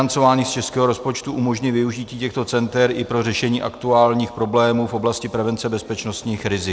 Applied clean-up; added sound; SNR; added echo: none; none; none; none.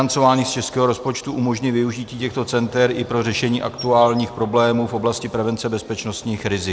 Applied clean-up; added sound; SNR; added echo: none; Insect + Race car, auto racing / Engine starting; 20 dB; none.